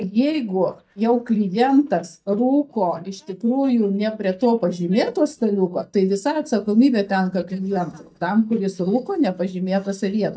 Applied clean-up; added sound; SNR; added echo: neural mask model DeepFilterNet 3.